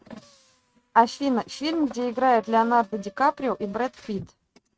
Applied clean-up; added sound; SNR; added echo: neural mask model RNNoise.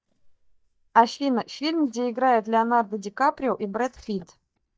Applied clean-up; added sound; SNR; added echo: neural mask model DeepFilterNet 3.